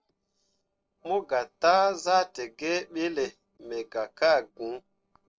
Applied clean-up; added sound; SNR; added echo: neural separator model SepFormer DNS4.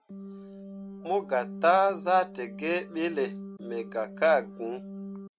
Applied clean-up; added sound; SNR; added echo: none; Organ; 13 dB; none.